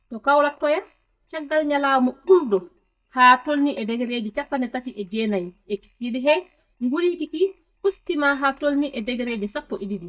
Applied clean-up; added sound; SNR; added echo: neural mask model DeepFilterNet 3.